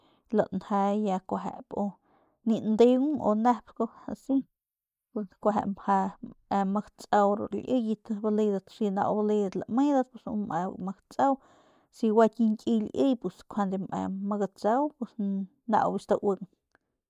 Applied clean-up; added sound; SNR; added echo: neural mask model Resemble Enhance denoiser.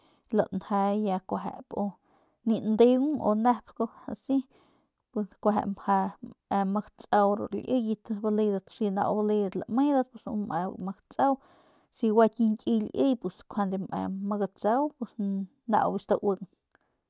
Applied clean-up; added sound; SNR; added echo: none; none; none; none.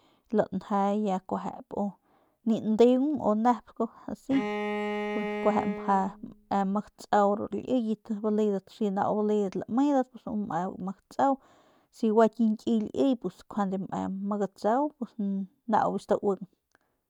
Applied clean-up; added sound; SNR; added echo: none; Bowed string instrument; 6 dB; none.